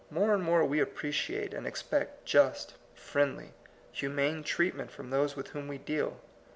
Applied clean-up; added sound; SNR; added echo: none; none; none; none.